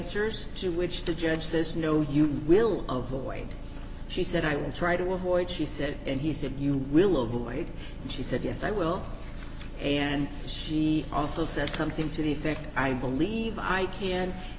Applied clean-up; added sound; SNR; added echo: none; none; none; none.